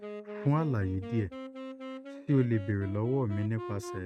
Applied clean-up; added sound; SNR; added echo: neural mask model RNNoise.